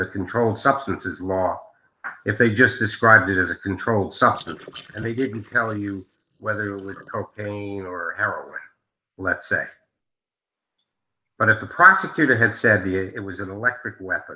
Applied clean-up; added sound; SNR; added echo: neural mask model Resemble Enhance denoiser.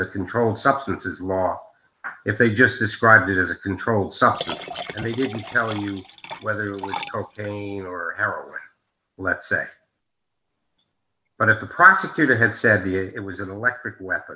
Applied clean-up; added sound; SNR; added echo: none; Liquid; 12 dB; none.